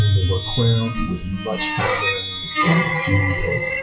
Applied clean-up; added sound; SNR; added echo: classical method WPE with log-MMSE.